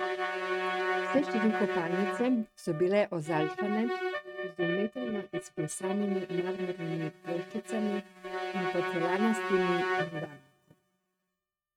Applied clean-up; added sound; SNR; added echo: neural mask model RNNoise.